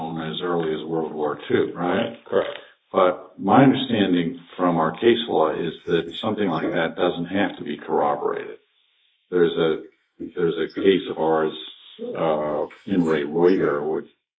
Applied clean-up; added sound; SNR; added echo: neural mask model Resemble Enhance denoiser.